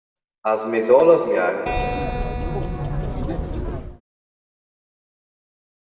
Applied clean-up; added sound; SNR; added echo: none; Keyboard (musical); 1 dB; reverberation time 2.3 s.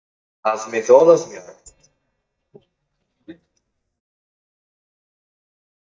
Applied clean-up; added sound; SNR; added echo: neural mask model DeepFilterNet 3.